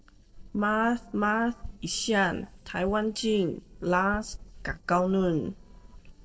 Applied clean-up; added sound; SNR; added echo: neural separator model SepFormer DNS4.